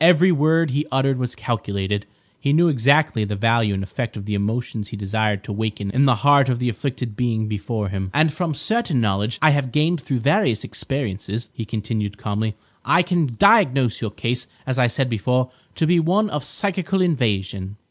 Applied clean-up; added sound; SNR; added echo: none; none; none; none.